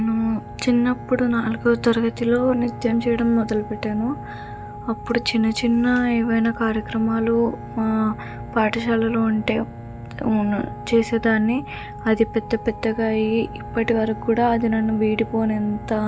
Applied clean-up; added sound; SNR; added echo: none; Bowed string instrument + Wind instrument, woodwind instrument; 15 dB; none.